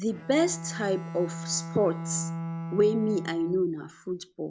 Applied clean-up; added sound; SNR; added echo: none; Bowed string instrument; 9 dB; none.